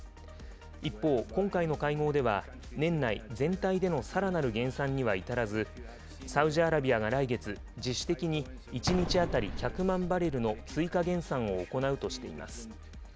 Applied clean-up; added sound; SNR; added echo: none; Explosion; 7 dB; none.